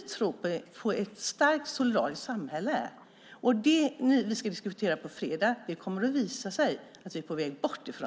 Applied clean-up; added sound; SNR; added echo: none; none; none; none.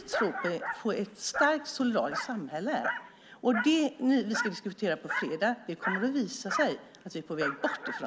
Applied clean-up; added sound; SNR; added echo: none; Dog; 6 dB; none.